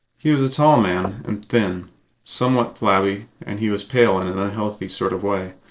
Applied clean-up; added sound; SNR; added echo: neural separator model SepFormer DNS4.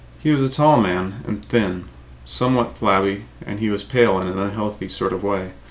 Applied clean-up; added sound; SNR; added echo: none; none; none; none.